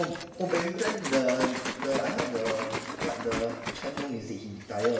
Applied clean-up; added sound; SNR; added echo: none; Liquid; 4 dB; reverberation time 0.9 s.